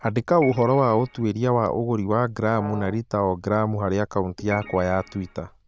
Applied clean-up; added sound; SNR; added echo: neural diffusion model UNIVERSE++.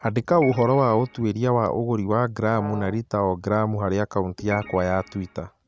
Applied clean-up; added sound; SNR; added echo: none; Brass instrument + Organ; 17 dB; none.